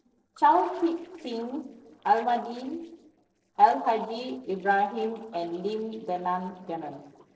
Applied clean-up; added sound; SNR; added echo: neural separator model SepFormer DNS4.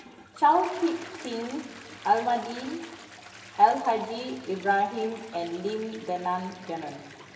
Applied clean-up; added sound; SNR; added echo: none; Toilet flush; 18 dB; reverberation time 1.4 s.